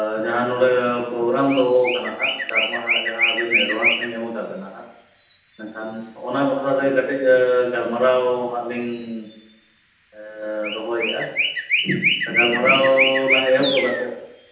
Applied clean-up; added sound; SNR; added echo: none; Chirp, tweet; 4 dB; reverberation time 0.9 s.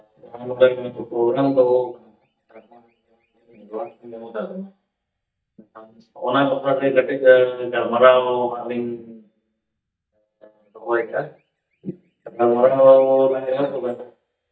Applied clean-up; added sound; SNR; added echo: neural mask model DeepFilterNet 3.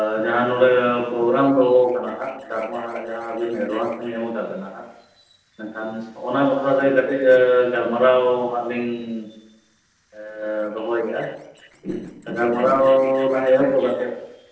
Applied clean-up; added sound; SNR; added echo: neural separator model SepFormer DNS4.